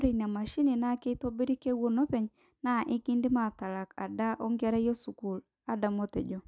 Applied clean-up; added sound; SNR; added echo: none; none; none; none.